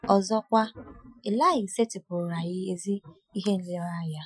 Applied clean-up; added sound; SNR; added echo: classical method Wiener filter.